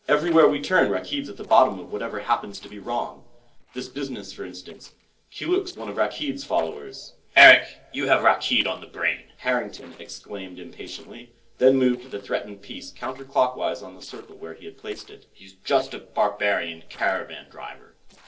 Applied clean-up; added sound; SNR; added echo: neural separator model SepFormer DNS4.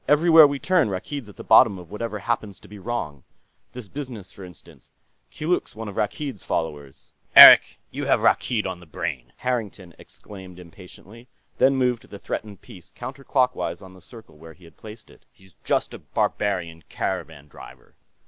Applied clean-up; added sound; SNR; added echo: none; none; none; none.